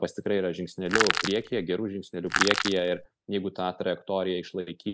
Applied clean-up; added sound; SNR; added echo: none; Crushing; -1 dB; none.